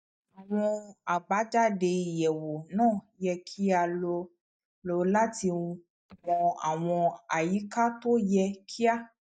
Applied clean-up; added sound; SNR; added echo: neural mask model DeepFilterNet 3.